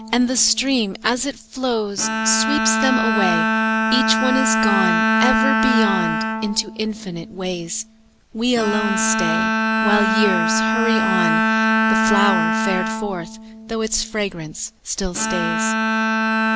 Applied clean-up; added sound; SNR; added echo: none; Bowed string instrument; -3 dB; none.